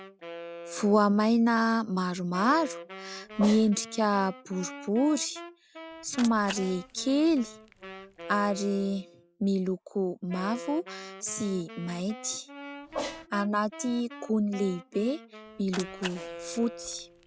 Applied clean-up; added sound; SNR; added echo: none; Cat + Wind instrument, woodwind instrument; 14 dB; none.